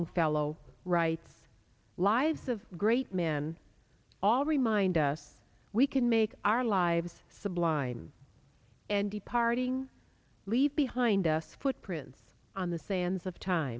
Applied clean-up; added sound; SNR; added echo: none; none; none; none.